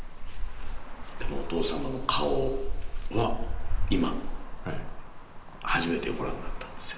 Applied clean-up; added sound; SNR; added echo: none; Traffic noise, roadway noise; -3 dB; reverberation time 0.9 s.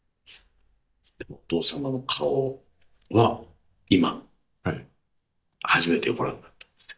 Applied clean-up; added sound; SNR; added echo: neural mask model DeepFilterNet 3.